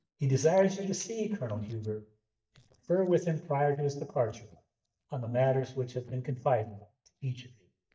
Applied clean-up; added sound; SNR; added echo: neural mask model DeepFilterNet 3.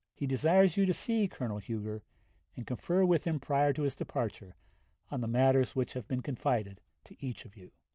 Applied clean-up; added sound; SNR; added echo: none; none; none; none.